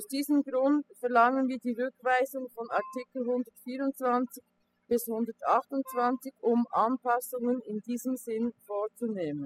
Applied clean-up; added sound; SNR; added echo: classical method spectral subtraction.